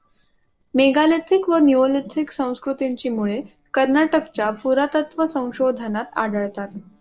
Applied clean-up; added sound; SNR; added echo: neural separator model SepFormer DNS4.